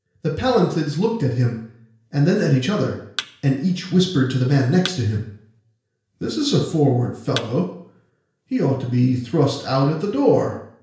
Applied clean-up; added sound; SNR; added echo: none; Thump, thud; 15 dB; reverberation time 0.5 s.